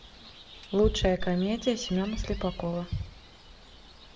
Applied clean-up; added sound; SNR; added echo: none; Gull, seagull; 14 dB; reverberation time 0.5 s.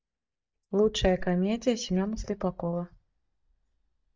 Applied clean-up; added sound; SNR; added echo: neural mask model DeepFilterNet 3.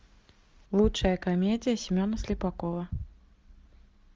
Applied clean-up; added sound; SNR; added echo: none; none; none; none.